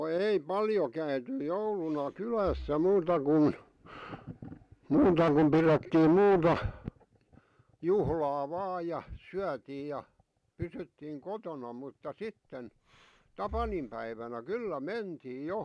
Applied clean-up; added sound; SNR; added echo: none; Breathing; 17 dB; none.